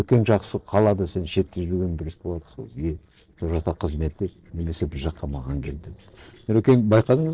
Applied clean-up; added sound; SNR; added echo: neural separator model SepFormer DNS4.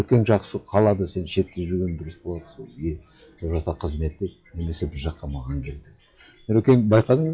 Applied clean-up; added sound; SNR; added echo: classical method log-MMSE.